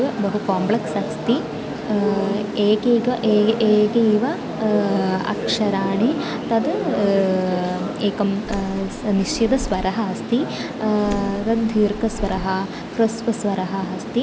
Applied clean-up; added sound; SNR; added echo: none; Keys jangling; 12 dB; none.